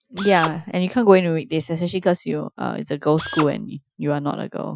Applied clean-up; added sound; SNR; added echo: classical method Wiener filter.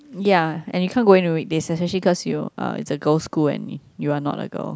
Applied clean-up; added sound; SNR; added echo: none; none; none; none.